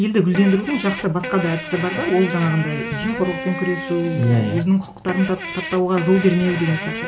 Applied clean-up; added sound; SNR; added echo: none; Fart; 9 dB; reverberation time 0.8 s.